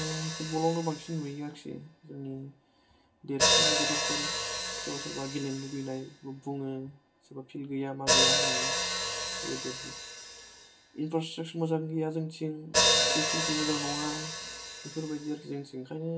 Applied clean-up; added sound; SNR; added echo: none; Hi-hat; -4 dB; reverberation time 0.2 s.